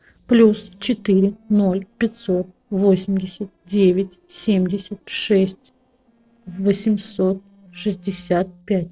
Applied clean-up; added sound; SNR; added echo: neural separator model SepFormer DNS4.